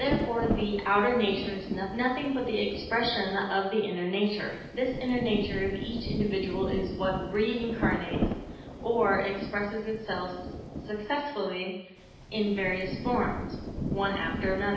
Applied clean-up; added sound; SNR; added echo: none; Rain; 6 dB; reverberation time 0.9 s.